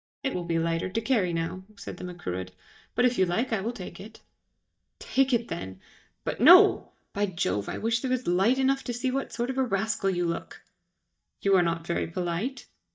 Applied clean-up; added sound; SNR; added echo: neural mask model DeepFilterNet 3.